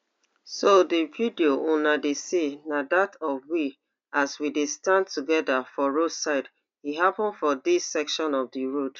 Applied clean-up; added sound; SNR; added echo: none; none; none; none.